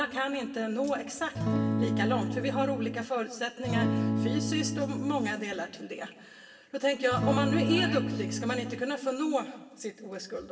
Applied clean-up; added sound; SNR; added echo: none; Acoustic guitar / Strum; -1 dB; reverberation time 1.3 s.